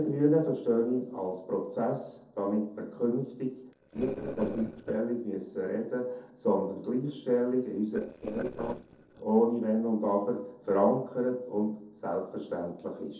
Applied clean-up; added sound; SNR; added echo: neural separator model SepFormer DNS4.